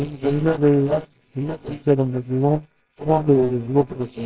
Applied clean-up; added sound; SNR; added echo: neural separator model SepFormer WHAMR!.